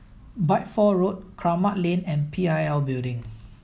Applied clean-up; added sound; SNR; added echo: none; none; none; none.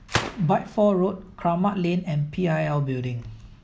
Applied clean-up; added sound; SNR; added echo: none; Gunshot, gunfire; 12 dB; none.